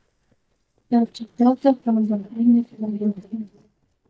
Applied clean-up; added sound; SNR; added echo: neural mask model DeepFilterNet 3.